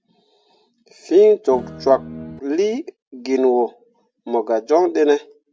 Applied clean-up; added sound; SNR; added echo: none; Guitar; 14 dB; none.